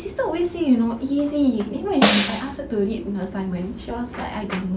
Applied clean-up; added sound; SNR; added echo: none; Snare drum; -1 dB; none.